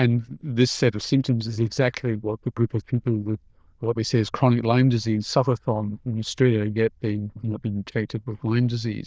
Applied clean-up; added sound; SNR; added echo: neural diffusion model UNIVERSE++.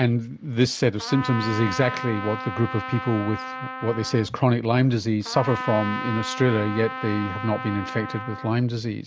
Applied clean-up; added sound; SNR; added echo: none; Trumpet; 9 dB; none.